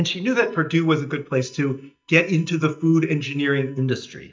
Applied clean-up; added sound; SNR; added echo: neural mask model DeepFilterNet 3.